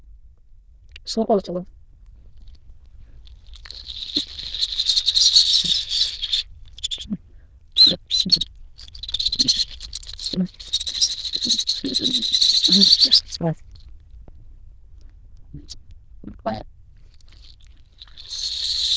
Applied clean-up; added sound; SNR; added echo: neural diffusion model UNIVERSE++.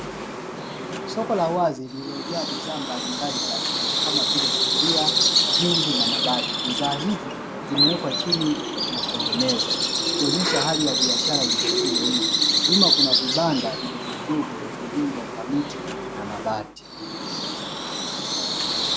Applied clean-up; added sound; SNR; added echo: none; Bird vocalization, bird call, bird song; -4 dB; none.